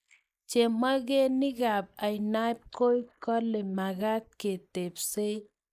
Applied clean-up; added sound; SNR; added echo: neural mask model Resemble Enhance denoiser.